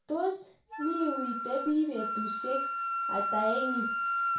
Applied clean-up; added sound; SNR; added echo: none; Wind instrument, woodwind instrument; 1 dB; reverberation time 0.3 s.